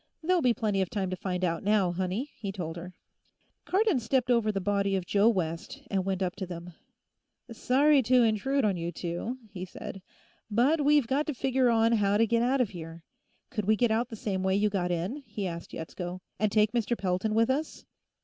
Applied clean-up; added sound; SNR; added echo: none; none; none; none.